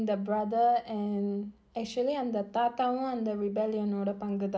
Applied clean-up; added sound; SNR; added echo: none; none; none; none.